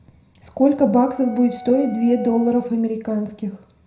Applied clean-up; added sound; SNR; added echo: none; Wind instrument, woodwind instrument; 19 dB; reverberation time 0.5 s.